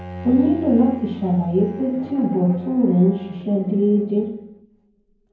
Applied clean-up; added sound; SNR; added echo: none; Bowed string instrument; 17 dB; reverberation time 0.9 s.